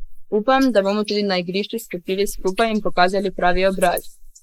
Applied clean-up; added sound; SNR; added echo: neural mask model Resemble Enhance denoiser.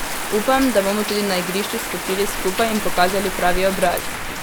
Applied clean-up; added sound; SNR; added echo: none; Rain + Ocean; 4 dB; none.